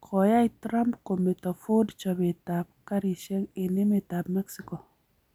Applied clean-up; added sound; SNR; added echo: none; none; none; none.